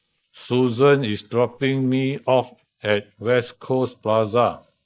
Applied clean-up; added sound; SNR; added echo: neural mask model Resemble Enhance denoiser.